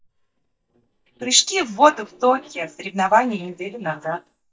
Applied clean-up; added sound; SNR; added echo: neural mask model DeepFilterNet 3.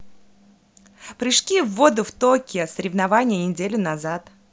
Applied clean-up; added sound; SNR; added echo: none; none; none; none.